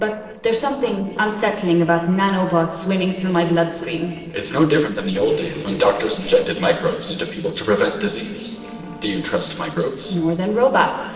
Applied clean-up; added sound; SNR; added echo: neural separator model SepFormer DNS4.